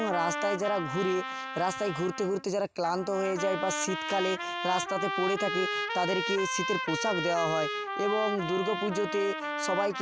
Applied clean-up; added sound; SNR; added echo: none; Trumpet; 3 dB; none.